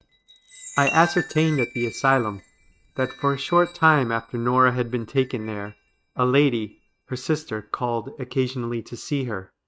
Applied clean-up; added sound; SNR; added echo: neural mask model RNNoise.